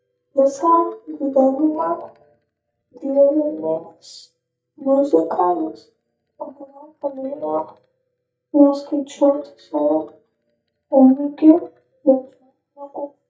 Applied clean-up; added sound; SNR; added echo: neural mask model DeepFilterNet 3.